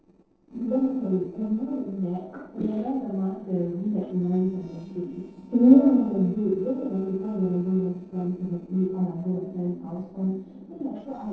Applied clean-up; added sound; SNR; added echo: neural separator model SepFormer DNS4.